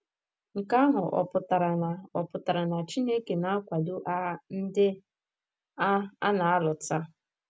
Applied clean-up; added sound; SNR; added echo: none; none; none; none.